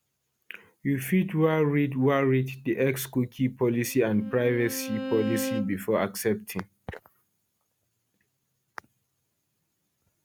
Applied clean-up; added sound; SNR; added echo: none; Bowed string instrument; 9 dB; none.